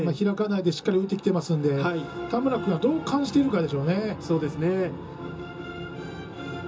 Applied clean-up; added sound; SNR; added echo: none; none; none; reverberation time 0.2 s.